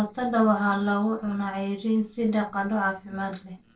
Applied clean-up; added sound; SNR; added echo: neural separator model SepFormer DNS4.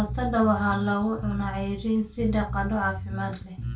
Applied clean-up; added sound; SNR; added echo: none; Bass guitar; 7 dB; reverberation time 0.2 s.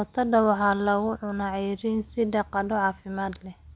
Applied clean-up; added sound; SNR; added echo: none; none; none; none.